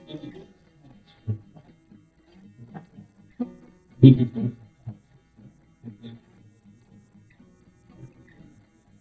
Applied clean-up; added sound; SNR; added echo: neural mask model DeepFilterNet 3.